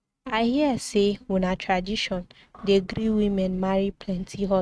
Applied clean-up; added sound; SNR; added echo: neural mask model RNNoise.